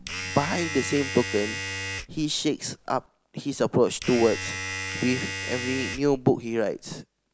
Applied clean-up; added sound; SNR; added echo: none; Domestic sounds, home sounds; 8 dB; none.